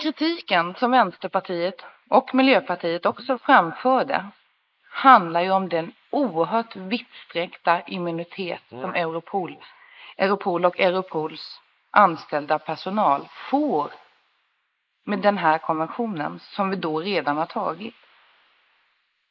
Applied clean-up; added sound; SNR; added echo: neural mask model Resemble Enhance denoiser.